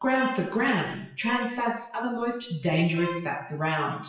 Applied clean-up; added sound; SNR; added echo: classical method WPE with log-MMSE.